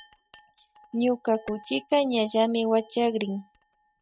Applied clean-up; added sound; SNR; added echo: neural mask model RNNoise.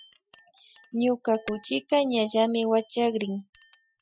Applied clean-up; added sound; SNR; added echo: classical method Wiener filter.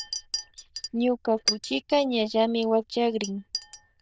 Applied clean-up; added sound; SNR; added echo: neural diffusion model UNIVERSE++.